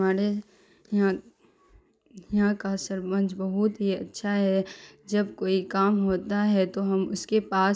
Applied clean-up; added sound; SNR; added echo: none; none; none; none.